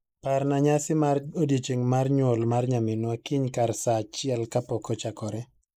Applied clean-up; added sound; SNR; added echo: neural mask model Resemble Enhance denoiser.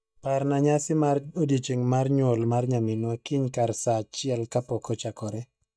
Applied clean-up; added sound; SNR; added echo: neural mask model DeepFilterNet 3.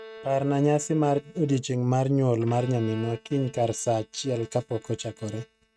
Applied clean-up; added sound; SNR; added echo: neural mask model RNNoise.